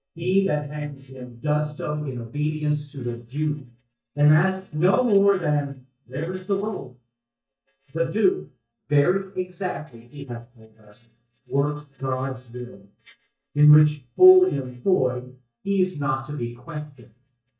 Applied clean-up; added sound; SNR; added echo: neural mask model DeepFilterNet 3.